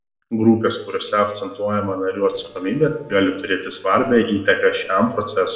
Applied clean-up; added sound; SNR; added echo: neural separator model SepFormer DNS4.